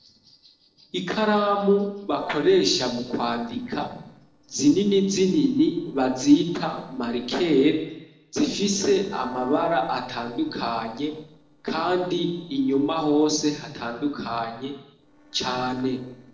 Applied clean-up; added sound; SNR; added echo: neural separator model SepFormer DNS4.